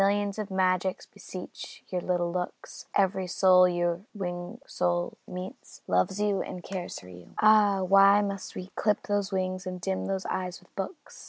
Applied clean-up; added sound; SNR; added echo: none; none; none; none.